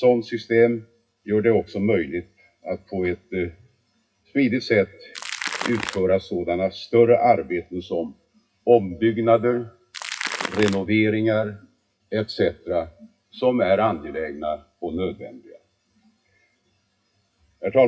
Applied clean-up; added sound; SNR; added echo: classical method WPE with log-MMSE.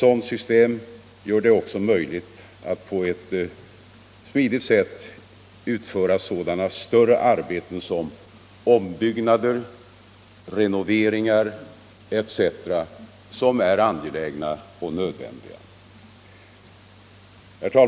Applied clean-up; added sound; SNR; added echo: none; none; none; none.